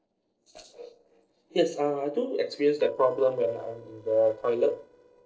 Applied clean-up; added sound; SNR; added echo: neural separator model SepFormer DNS4.